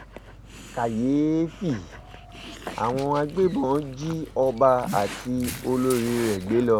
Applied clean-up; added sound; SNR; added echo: none; Dog; 14 dB; none.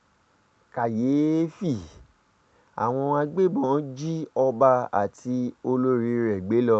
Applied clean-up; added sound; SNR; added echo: none; none; none; none.